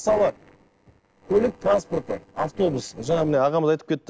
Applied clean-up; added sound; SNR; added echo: neural separator model SepFormer DNS4.